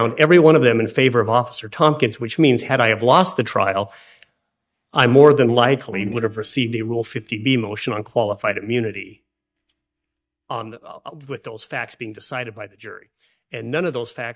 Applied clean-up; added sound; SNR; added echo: neural mask model DeepFilterNet 3.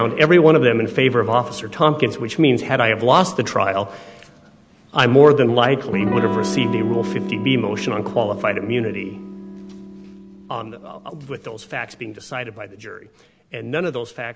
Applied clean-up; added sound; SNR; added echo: none; Electric guitar / Strum; 11 dB; none.